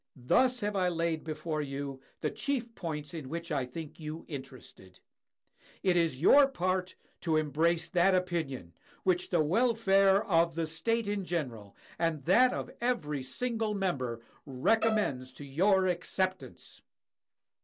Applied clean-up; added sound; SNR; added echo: none; Bowed string instrument; 7 dB; none.